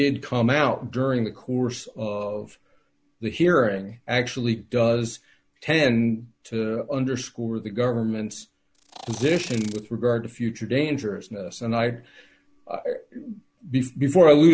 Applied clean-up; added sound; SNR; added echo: none; Insect; 17 dB; none.